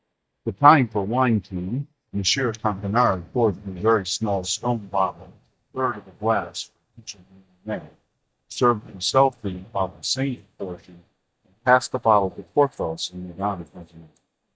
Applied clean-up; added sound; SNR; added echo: neural mask model DeepFilterNet 3.